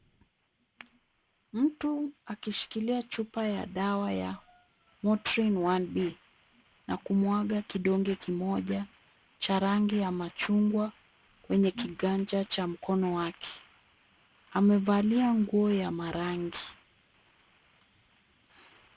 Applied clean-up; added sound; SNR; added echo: none; none; none; none.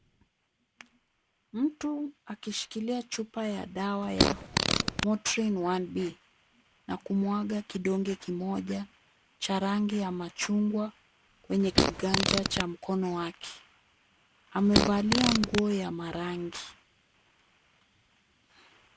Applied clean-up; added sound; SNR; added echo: none; Fart; -4 dB; none.